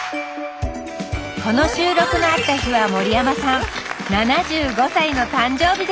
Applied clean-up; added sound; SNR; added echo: none; Doorbell; 20 dB; none.